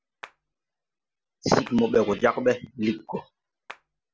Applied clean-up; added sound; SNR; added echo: none; Clapping; 19 dB; none.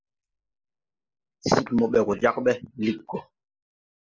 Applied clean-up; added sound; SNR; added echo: neural mask model Resemble Enhance denoiser.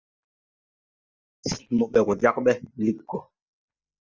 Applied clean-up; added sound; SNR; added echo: neural mask model DeepFilterNet 3.